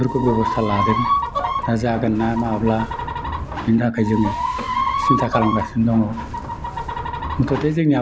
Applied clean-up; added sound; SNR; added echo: none; Chicken, rooster; 3 dB; none.